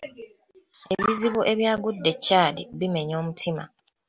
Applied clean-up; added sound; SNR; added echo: none; none; none; none.